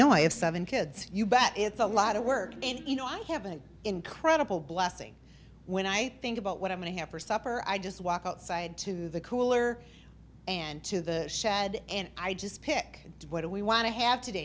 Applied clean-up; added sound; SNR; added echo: none; none; none; none.